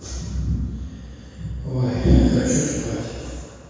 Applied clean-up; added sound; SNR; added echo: none; none; none; reverberation time 2.0 s.